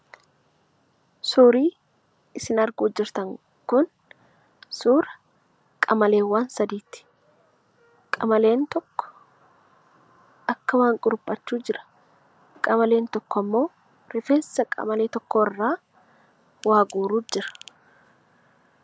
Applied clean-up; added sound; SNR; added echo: none; none; none; none.